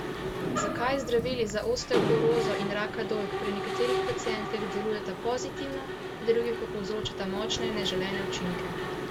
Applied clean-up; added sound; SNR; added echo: none; Mechanisms; 1 dB; none.